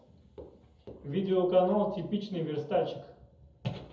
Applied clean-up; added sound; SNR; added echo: none; none; none; reverberation time 0.7 s.